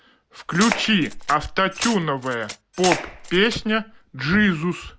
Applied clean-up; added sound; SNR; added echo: none; Clapping + Glass; 9 dB; none.